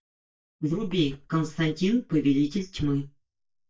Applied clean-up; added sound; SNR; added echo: neural mask model DeepFilterNet 3.